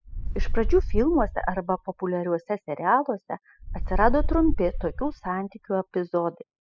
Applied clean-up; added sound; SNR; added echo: classical method spectral subtraction.